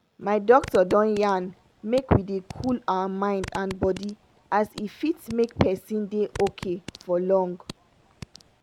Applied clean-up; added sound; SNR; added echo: none; Fart; 18 dB; none.